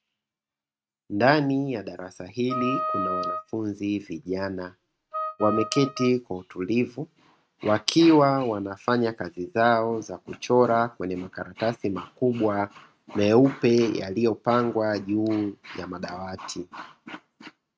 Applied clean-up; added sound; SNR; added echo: neural mask model RNNoise.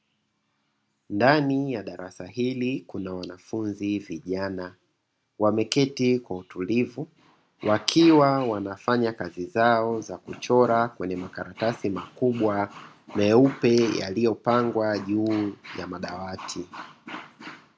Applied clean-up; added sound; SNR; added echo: none; none; none; none.